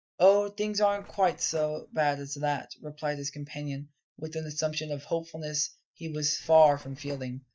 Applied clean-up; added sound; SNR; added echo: neural mask model DeepFilterNet 3.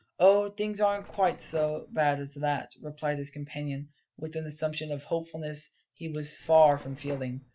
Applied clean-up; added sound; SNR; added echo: none; Mechanisms; 20 dB; none.